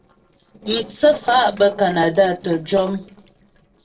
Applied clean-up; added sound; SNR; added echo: neural separator model SepFormer DNS4.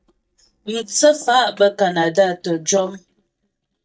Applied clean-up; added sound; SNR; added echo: neural mask model DeepFilterNet 3.